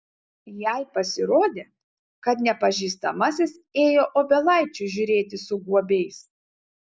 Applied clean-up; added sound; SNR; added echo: none; none; none; none.